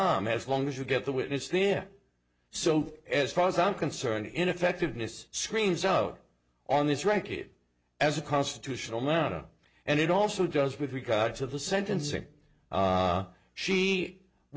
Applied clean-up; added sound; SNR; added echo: none; Brass instrument; 12 dB; none.